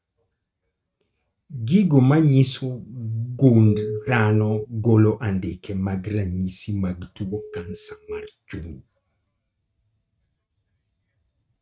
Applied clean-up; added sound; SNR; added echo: neural mask model RNNoise.